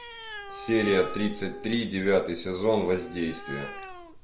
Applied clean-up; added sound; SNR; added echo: none; Animal; 12 dB; none.